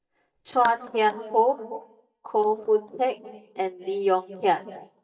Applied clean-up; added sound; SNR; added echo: neural mask model DeepFilterNet 3.